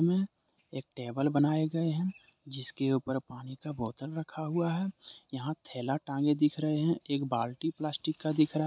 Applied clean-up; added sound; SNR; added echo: none; none; none; none.